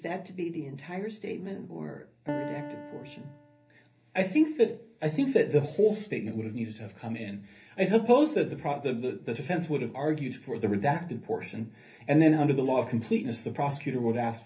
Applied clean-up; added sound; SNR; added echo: none; Piano; 13 dB; reverberation time 0.3 s.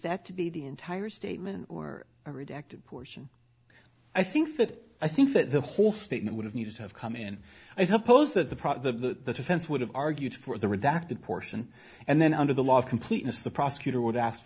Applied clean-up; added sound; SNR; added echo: none; none; none; none.